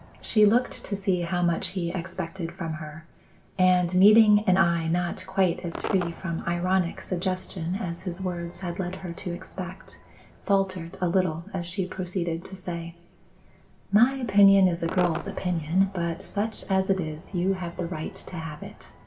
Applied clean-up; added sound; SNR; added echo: none; Crowd / Cheering / Fireworks; 18 dB; reverberation time 1.0 s.